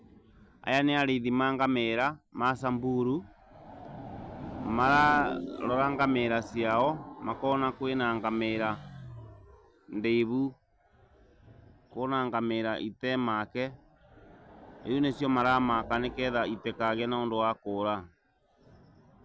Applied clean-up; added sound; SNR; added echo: none; none; none; none.